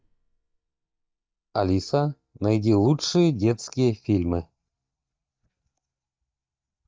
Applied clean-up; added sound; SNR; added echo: neural mask model DeepFilterNet 3.